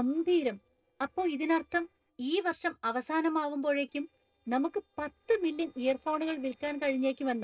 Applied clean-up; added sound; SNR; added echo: neural separator model SepFormer DNS4.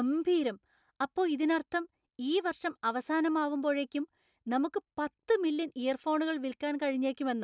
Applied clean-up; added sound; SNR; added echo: none; none; none; none.